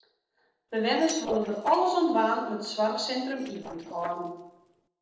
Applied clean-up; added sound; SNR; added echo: neural separator model SepFormer DNS4.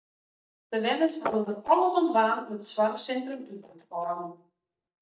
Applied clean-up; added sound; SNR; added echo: neural mask model DeepFilterNet 3.